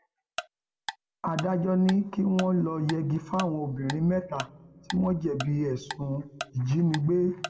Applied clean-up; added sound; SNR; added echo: none; Tick-tock; 14 dB; reverberation time 1.3 s.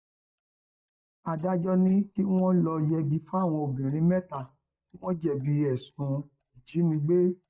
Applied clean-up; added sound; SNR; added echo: neural mask model DeepFilterNet 3.